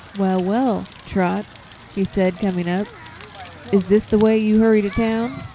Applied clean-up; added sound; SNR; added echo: none; Crackle; 18 dB; none.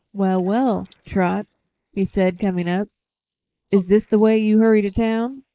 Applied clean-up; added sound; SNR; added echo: neural mask model Resemble Enhance denoiser.